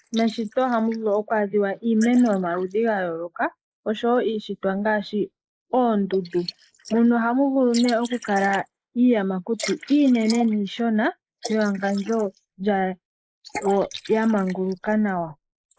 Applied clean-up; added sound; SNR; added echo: neural mask model Resemble Enhance denoiser.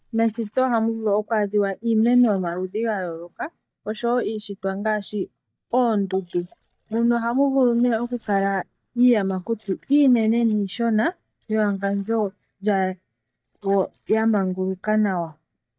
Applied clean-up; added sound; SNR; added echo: neural mask model DeepFilterNet 3.